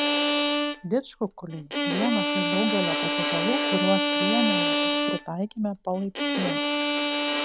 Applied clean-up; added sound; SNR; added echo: none; Bowed string instrument; -4 dB; none.